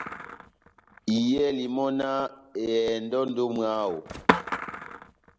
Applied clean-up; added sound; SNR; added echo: none; Skateboard; 6 dB; none.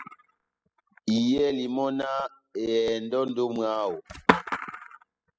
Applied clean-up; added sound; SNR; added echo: classical method spectral subtraction.